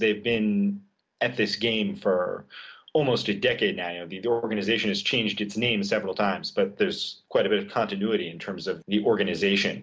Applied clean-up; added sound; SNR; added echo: none; none; none; none.